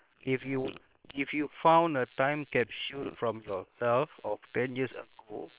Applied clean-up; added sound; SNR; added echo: neural separator model SepFormer WHAM!.